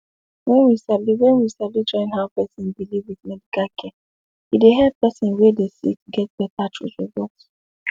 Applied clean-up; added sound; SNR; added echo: none; none; none; none.